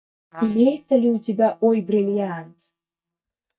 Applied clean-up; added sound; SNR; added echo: neural mask model DeepFilterNet 3.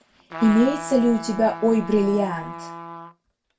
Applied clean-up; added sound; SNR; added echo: none; Trumpet; 13 dB; reverberation time 0.2 s.